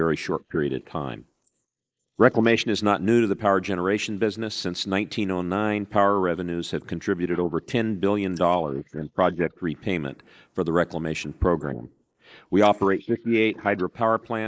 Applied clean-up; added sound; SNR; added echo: neural mask model Resemble Enhance denoiser.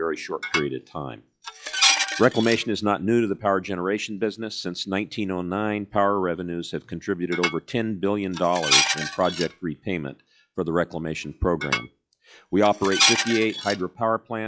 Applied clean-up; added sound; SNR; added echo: classical method log-MMSE.